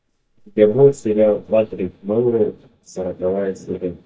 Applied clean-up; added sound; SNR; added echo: neural mask model DeepFilterNet 3.